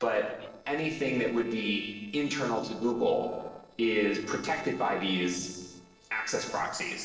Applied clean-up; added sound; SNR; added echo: neural separator model SepFormer DNS4.